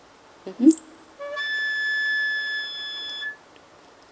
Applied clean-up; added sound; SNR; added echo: none; Wind instrument, woodwind instrument; 1 dB; none.